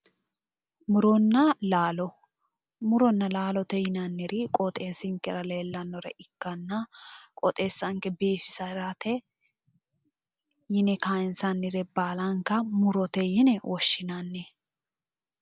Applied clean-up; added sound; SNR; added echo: none; none; none; none.